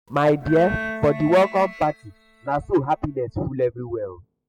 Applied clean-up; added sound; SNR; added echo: classical method spectral subtraction.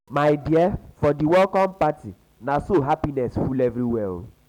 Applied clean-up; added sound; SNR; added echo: none; none; none; none.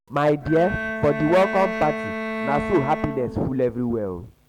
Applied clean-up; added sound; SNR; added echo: none; Bowed string instrument; 7 dB; none.